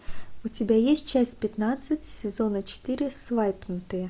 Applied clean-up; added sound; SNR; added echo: none; none; none; none.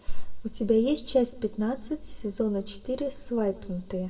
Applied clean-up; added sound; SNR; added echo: none; none; none; reverberation time 1.3 s.